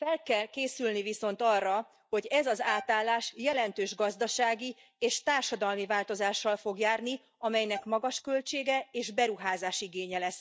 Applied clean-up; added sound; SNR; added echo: neural mask model DeepFilterNet 3.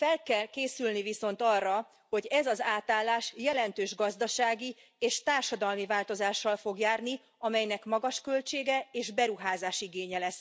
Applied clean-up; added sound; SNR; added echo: none; none; none; none.